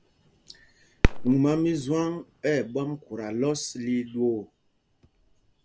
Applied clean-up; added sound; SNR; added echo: none; Fireworks; 4 dB; none.